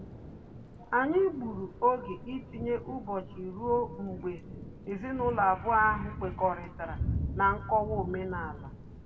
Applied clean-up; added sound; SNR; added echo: none; Thunder / Rain; 8 dB; reverberation time 1.8 s.